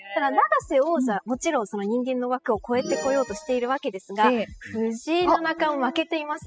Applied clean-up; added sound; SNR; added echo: classical method spectral subtraction.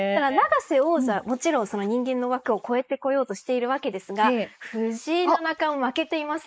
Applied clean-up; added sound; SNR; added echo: neural mask model Resemble Enhance denoiser.